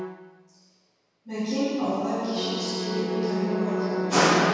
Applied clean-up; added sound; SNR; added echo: none; Bowed string instrument; 4 dB; reverberation time 2.2 s.